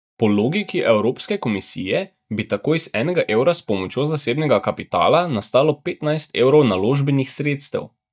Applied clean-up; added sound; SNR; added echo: neural mask model DeepFilterNet 3.